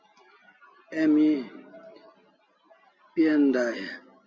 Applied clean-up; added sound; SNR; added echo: none; none; none; none.